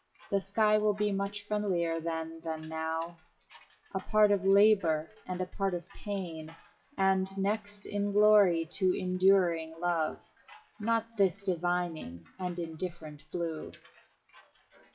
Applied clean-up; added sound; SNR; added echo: classical method WPE with log-MMSE.